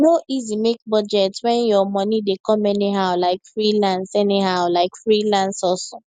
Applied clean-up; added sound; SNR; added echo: none; none; none; none.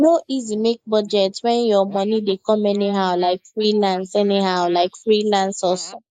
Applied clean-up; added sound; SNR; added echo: neural mask model Resemble Enhance denoiser.